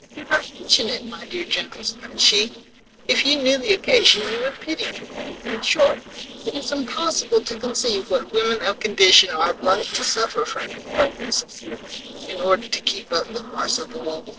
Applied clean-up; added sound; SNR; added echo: neural separator model SepFormer DNS4.